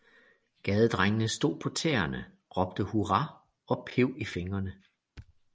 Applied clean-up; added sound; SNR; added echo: none; none; none; none.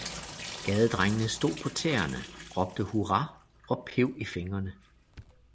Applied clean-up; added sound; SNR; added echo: none; Drip / Sink (filling or washing); 14 dB; none.